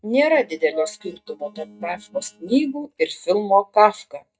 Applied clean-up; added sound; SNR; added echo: neural mask model DeepFilterNet 3.